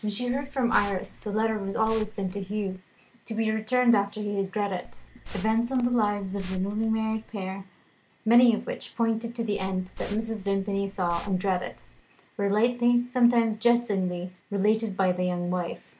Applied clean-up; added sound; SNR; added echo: none; Liquid; 16 dB; none.